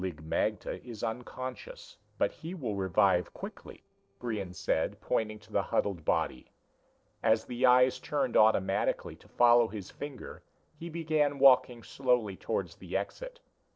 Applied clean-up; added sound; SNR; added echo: neural separator model SepFormer DNS4.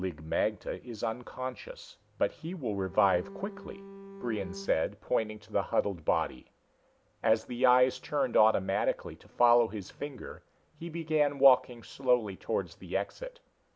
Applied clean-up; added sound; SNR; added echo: none; Bowed string instrument; 14 dB; none.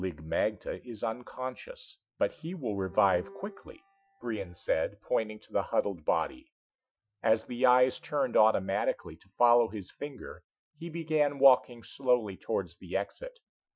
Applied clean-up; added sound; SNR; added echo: classical method Wiener filter.